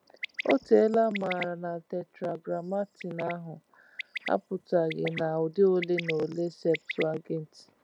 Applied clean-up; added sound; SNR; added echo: none; Bird; 13 dB; none.